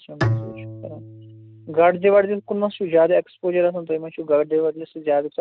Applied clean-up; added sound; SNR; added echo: neural mask model RNNoise.